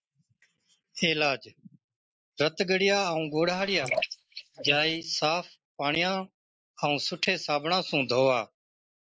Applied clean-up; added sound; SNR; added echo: neural mask model Resemble Enhance denoiser.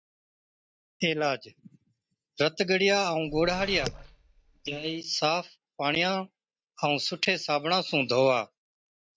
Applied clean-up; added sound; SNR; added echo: neural mask model DeepFilterNet 3.